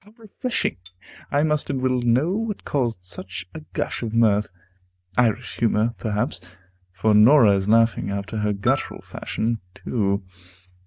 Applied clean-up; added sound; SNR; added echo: neural mask model DeepFilterNet 3.